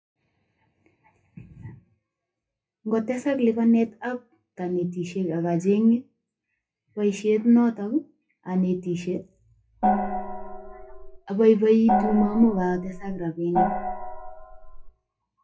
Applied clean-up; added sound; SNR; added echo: classical method WPE with log-MMSE.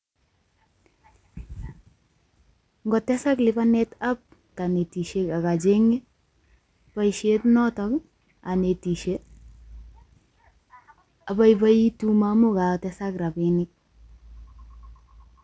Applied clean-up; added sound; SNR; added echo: none; none; none; none.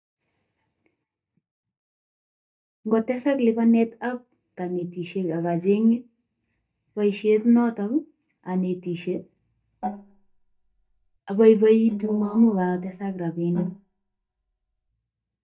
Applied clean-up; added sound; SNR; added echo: neural mask model DeepFilterNet 3.